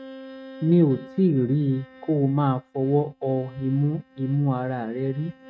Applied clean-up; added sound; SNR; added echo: neural mask model RNNoise.